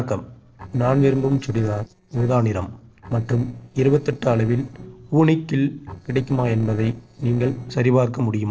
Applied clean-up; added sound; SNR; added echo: neural separator model SepFormer DNS4.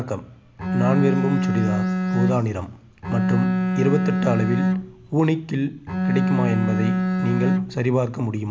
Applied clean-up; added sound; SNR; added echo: none; Bowed string instrument; -2 dB; none.